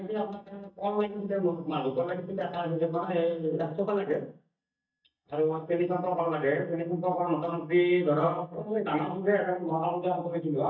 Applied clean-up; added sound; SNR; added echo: neural mask model DeepFilterNet 3.